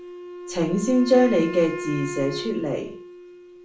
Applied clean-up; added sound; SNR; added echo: none; Wind instrument, woodwind instrument; 11 dB; reverberation time 0.4 s.